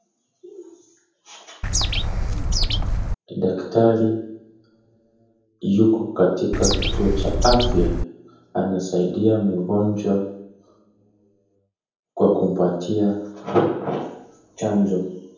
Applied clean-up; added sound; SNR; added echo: none; Bird; -2 dB; reverberation time 0.9 s.